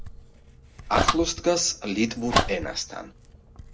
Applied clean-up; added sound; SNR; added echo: none; Dog + Domestic sounds, home sounds; 2 dB; none.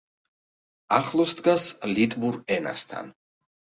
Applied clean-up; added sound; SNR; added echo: none; none; none; none.